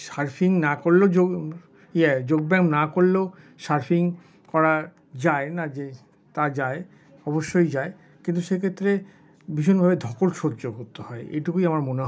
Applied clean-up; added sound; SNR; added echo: none; none; none; none.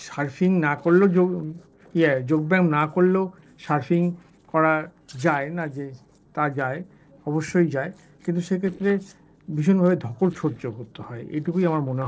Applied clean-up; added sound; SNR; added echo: neural separator model SepFormer DNS4.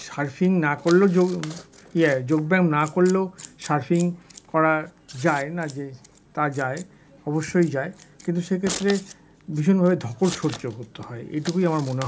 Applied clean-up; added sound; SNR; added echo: none; Scissors; 19 dB; none.